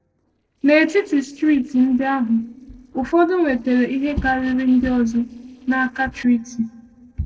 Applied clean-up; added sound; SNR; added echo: neural separator model SepFormer DNS4.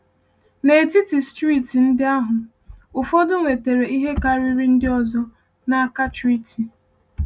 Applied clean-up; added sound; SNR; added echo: none; none; none; none.